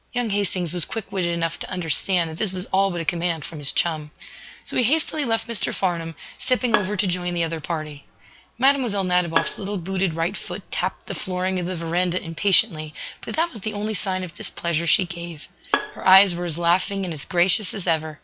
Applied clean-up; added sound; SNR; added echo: none; Bowed string instrument; 8 dB; none.